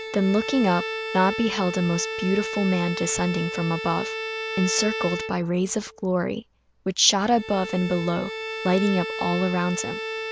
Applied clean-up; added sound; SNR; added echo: none; Bowed string instrument; 7 dB; none.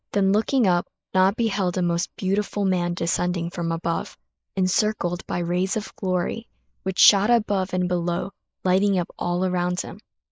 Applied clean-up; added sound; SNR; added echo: neural mask model Resemble Enhance denoiser.